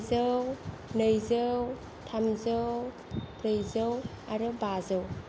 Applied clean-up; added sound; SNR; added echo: none; none; none; none.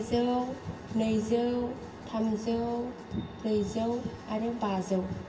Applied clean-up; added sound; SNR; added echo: none; none; none; reverberation time 2.2 s.